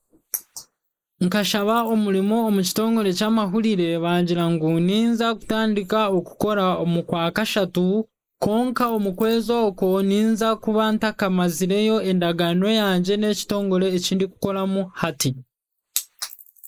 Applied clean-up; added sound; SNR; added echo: neural mask model Resemble Enhance denoiser.